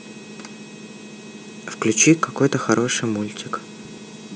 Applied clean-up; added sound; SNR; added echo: none; none; none; none.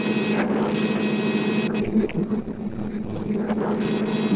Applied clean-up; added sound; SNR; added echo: neural separator model SepFormer DNS4.